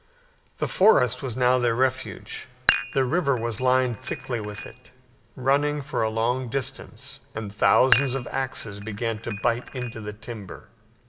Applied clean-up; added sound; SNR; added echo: none; Dishes, pots, and pans; 7 dB; reverberation time 1.0 s.